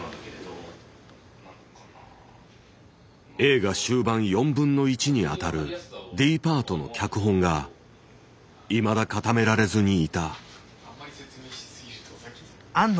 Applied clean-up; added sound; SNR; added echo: none; none; none; none.